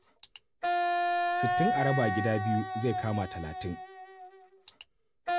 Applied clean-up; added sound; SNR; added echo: none; Wind instrument, woodwind instrument; -1 dB; none.